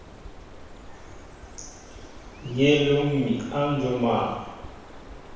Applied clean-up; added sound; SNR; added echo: none; Bird; 15 dB; reverberation time 1.0 s.